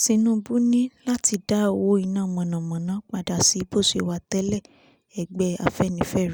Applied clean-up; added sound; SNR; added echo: none; none; none; none.